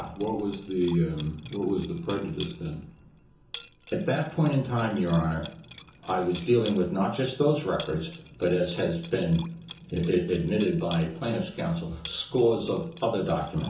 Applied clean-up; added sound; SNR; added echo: none; Liquid; 17 dB; reverberation time 0.7 s.